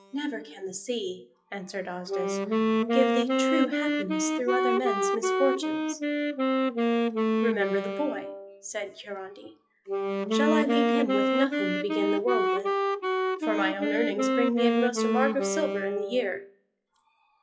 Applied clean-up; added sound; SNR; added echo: classical method WPE with log-MMSE.